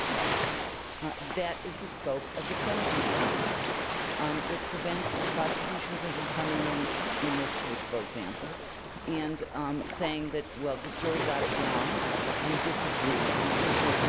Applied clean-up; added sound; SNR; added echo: none; Ocean; -4 dB; none.